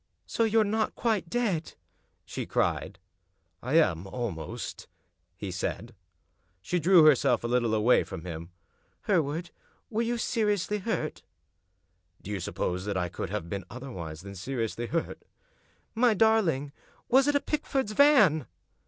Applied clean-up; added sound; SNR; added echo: none; none; none; none.